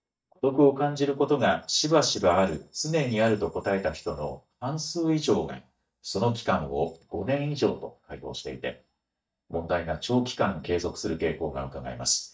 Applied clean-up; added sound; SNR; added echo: neural mask model DeepFilterNet 3.